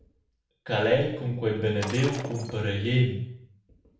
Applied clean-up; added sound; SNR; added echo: none; Shatter; 13 dB; reverberation time 0.6 s.